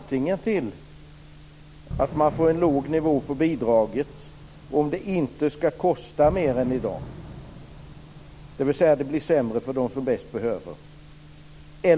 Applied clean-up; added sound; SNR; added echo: none; Fireworks; 14 dB; none.